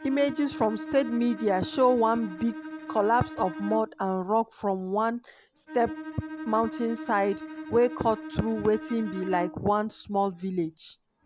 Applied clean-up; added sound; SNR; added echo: none; Bowed string instrument; 12 dB; none.